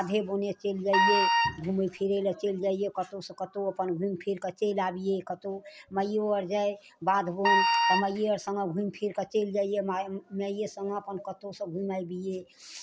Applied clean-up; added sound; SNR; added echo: none; Wind instrument, woodwind instrument; -4 dB; none.